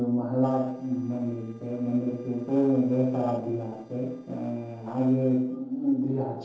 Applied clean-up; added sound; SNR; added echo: neural separator model SepFormer DNS4.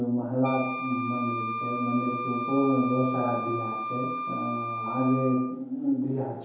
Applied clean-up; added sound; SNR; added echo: none; Wind instrument, woodwind instrument; 5 dB; reverberation time 0.8 s.